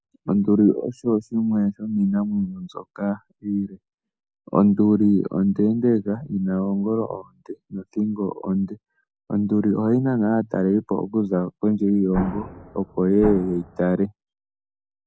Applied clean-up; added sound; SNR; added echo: none; Explosion; 10 dB; none.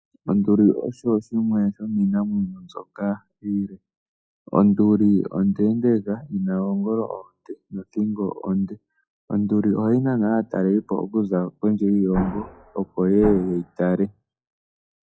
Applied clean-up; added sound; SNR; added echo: classical method log-MMSE.